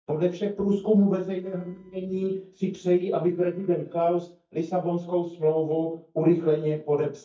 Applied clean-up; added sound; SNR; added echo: neural mask model DeepFilterNet 3.